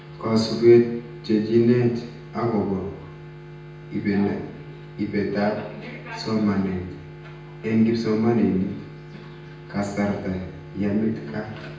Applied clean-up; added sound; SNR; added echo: none; none; none; reverberation time 0.8 s.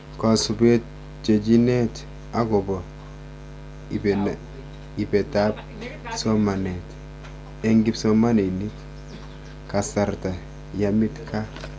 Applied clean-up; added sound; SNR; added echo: none; none; none; none.